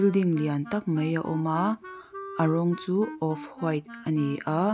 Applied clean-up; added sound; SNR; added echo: none; Wind instrument, woodwind instrument; 15 dB; none.